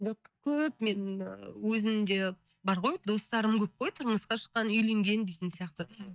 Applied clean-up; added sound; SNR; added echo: neural mask model DeepFilterNet 3.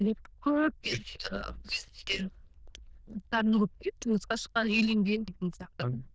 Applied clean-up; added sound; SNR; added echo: neural diffusion model UNIVERSE++.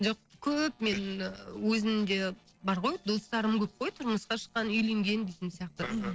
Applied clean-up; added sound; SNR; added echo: neural separator model SepFormer DNS4.